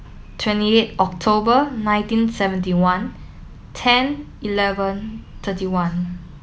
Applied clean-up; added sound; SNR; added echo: none; none; none; none.